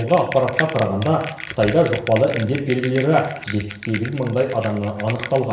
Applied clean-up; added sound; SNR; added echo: none; Bell; 12 dB; reverberation time 0.7 s.